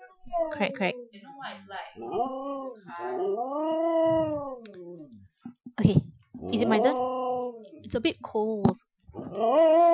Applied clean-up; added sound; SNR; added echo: classical method Wiener filter.